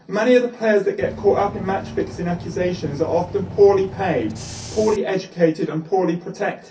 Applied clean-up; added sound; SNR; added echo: none; Bus / Engine; 13 dB; reverberation time 0.3 s.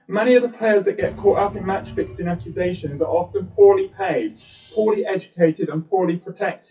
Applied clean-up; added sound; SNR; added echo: classical method WPE with log-MMSE.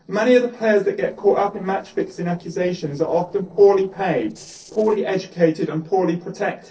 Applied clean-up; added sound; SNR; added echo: neural separator model SepFormer DNS4.